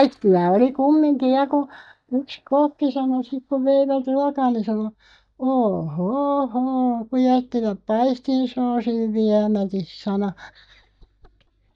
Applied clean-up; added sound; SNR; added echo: neural mask model DeepFilterNet 3.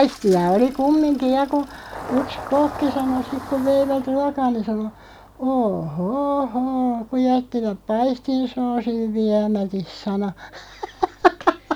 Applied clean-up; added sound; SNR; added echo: none; Engine starting; 17 dB; none.